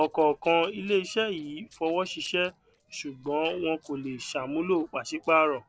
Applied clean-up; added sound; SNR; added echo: neural separator model SepFormer DNS4.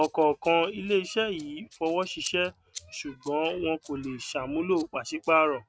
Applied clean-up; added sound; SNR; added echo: neural mask model RNNoise.